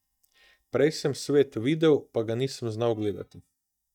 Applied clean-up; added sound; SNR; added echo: neural mask model DeepFilterNet 3.